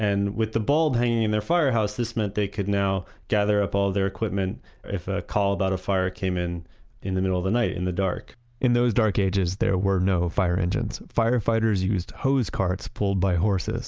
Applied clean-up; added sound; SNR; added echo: none; none; none; none.